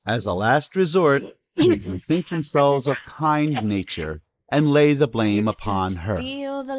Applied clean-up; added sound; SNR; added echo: neural mask model Resemble Enhance denoiser.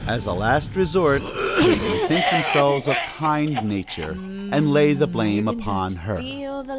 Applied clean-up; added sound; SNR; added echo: none; Cough; 3 dB; none.